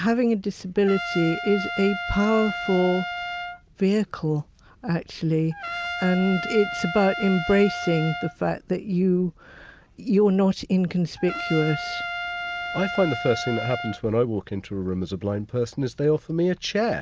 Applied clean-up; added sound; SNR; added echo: none; Trumpet; 7 dB; none.